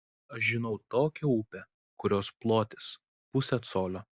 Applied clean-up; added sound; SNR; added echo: none; none; none; none.